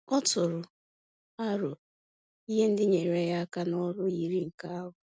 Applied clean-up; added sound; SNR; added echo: none; none; none; none.